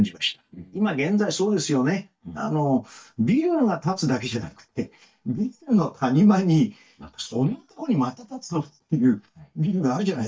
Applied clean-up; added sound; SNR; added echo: neural mask model DeepFilterNet 3.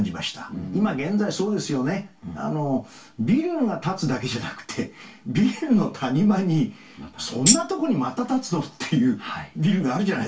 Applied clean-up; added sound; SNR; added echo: none; Tambourine; -1 dB; reverberation time 0.2 s.